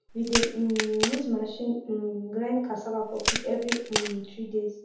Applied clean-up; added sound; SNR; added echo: none; Crack; 2 dB; reverberation time 0.8 s.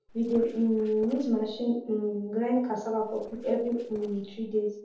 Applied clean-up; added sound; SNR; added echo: neural separator model SepFormer DNS4.